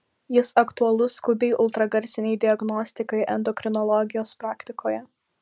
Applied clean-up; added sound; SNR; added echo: none; none; none; none.